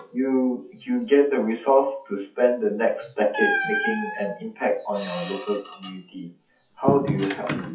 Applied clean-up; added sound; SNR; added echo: classical method WPE with log-MMSE.